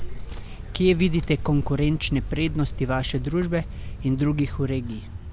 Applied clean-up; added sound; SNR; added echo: none; Vehicle; 6 dB; none.